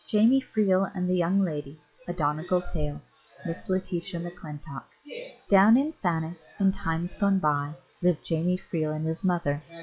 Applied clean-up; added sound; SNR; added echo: classical method log-MMSE.